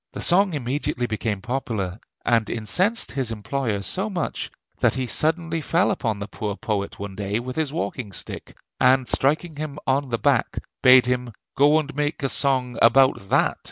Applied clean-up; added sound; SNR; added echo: none; none; none; none.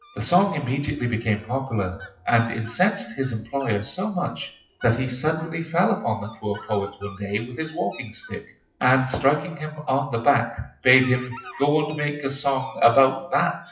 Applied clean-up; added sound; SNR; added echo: classical method WPE with log-MMSE.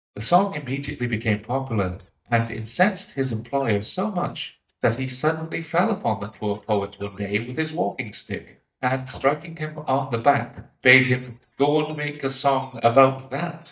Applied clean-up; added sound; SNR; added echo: neural mask model DeepFilterNet 3.